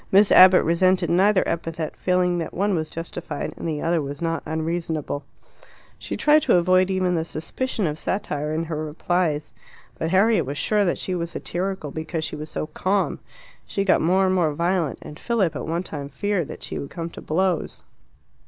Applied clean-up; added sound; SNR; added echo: none; none; none; none.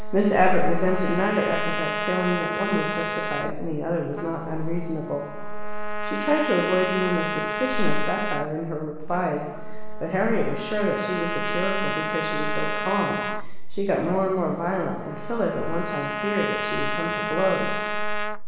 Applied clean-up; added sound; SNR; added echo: none; Trumpet; 6 dB; reverberation time 1.2 s.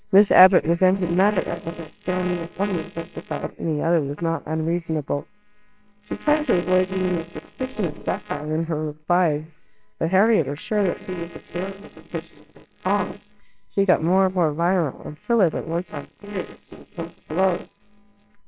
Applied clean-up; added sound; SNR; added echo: neural separator model SepFormer WHAMR!.